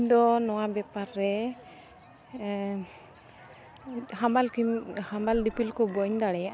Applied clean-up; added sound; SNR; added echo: none; Burping, eructation; 17 dB; none.